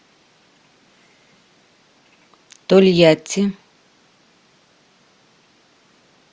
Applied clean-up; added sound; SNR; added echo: none; none; none; none.